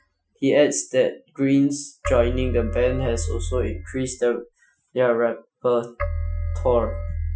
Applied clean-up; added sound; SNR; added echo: classical method Wiener filter.